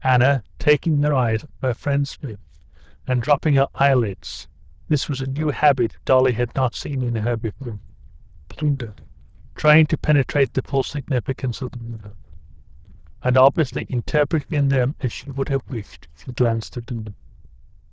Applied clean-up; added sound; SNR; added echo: neural diffusion model UNIVERSE++.